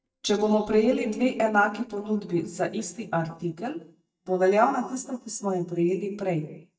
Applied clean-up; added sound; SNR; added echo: neural mask model DeepFilterNet 3.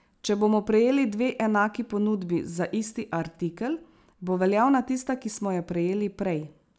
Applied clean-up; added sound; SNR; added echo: none; none; none; none.